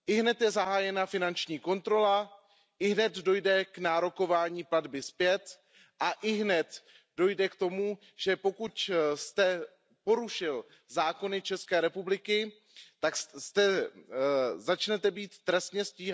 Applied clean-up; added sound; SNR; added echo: none; none; none; none.